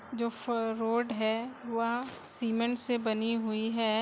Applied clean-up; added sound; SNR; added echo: none; none; none; none.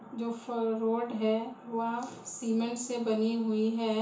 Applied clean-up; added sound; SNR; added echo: none; none; none; reverberation time 0.7 s.